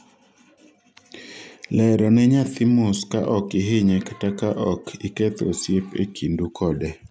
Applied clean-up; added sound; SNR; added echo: none; none; none; none.